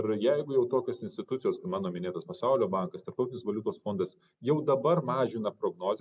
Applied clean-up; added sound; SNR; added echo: none; none; none; none.